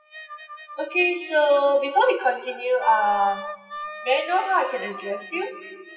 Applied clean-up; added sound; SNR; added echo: classical method WPE with log-MMSE.